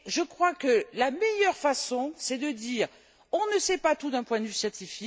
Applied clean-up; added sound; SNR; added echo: none; none; none; none.